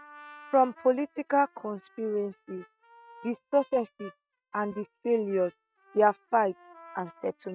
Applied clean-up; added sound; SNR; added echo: neural mask model RNNoise.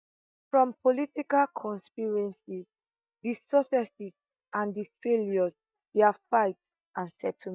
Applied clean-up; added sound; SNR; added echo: neural mask model DeepFilterNet 3.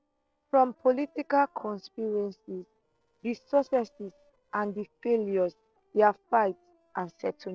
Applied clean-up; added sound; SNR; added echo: neural separator model SepFormer DNS4.